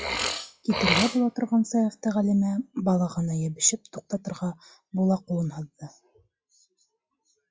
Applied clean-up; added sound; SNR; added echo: classical method log-MMSE.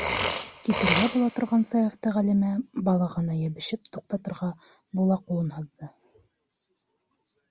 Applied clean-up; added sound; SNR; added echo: none; Burping, eructation; 7 dB; none.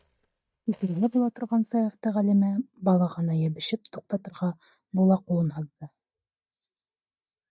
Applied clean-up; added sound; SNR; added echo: neural mask model DeepFilterNet 3.